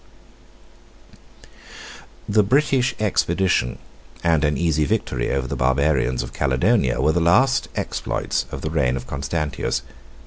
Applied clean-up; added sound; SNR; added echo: none; none; none; none.